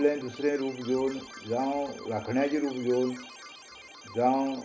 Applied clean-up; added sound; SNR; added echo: none; Keyboard (musical); 18 dB; none.